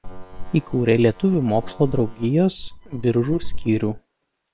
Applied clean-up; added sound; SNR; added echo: neural separator model SepFormer WHAM!.